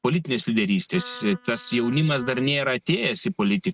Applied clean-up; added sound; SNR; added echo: neural mask model RNNoise.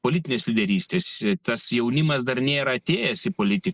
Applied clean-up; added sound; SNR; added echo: neural mask model Resemble Enhance denoiser.